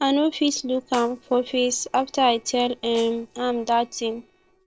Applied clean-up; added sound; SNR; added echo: neural separator model SepFormer DNS4.